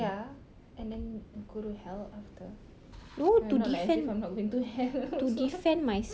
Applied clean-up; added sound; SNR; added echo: none; none; none; none.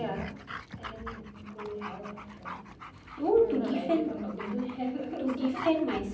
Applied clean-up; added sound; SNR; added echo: none; Dog; 13 dB; reverberation time 0.6 s.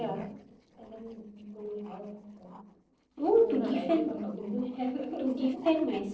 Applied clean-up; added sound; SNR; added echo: neural separator model SepFormer DNS4.